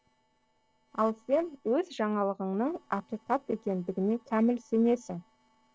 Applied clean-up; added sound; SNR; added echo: neural separator model SepFormer DNS4.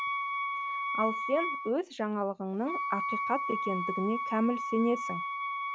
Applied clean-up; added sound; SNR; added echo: none; Wind instrument, woodwind instrument; 2 dB; none.